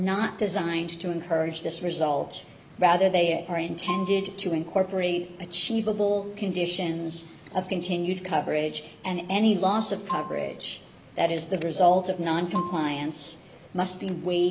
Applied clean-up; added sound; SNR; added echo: none; Marimba, xylophone; 12 dB; none.